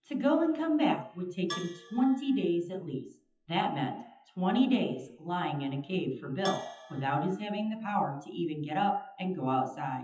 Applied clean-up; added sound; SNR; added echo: classical method WPE with log-MMSE.